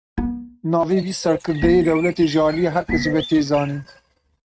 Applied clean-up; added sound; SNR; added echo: neural mask model RNNoise.